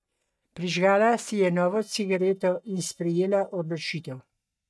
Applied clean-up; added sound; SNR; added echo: neural mask model DeepFilterNet 3.